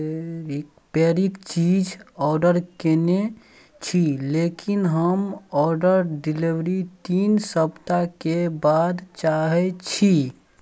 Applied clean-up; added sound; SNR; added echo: none; none; none; none.